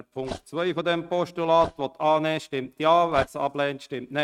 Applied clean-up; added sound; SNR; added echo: neural mask model RNNoise.